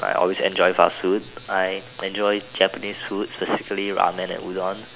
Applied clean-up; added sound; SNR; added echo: none; none; none; none.